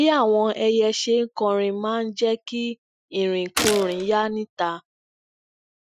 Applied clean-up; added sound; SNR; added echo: classical method Wiener filter.